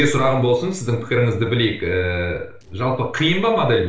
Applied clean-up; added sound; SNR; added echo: neural separator model SepFormer DNS4.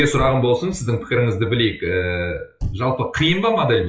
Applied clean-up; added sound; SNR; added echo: classical method WPE with log-MMSE.